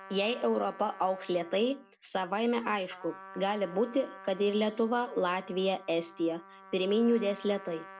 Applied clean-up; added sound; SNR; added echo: none; Trumpet; 19 dB; none.